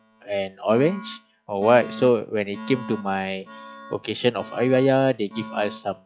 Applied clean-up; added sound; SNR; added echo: classical method log-MMSE.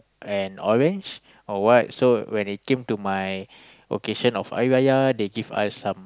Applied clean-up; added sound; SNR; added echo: none; none; none; none.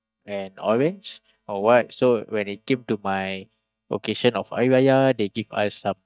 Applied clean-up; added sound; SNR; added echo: neural mask model DeepFilterNet 3.